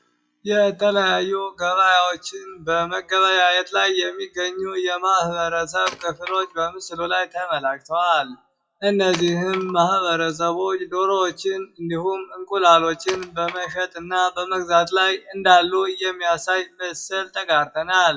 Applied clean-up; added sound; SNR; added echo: classical method WPE with log-MMSE.